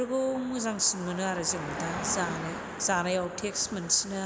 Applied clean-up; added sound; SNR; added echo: none; Car passing by; 9 dB; none.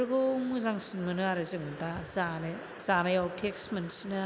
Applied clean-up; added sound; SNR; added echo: none; none; none; none.